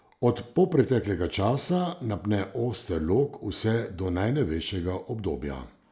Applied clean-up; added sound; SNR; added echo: none; none; none; none.